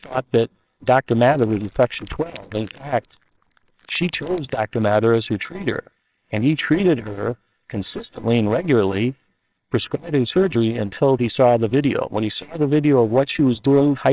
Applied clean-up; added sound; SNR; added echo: neural separator model SepFormer WHAMR!.